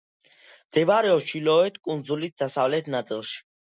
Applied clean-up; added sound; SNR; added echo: none; none; none; none.